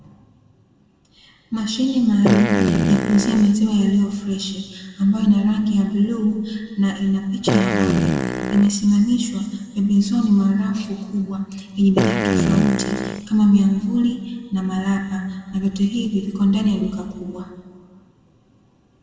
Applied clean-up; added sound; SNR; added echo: none; Fart; 1 dB; reverberation time 1.6 s.